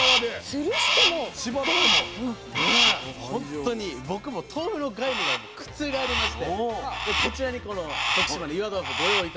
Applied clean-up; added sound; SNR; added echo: none; Crow; -3 dB; none.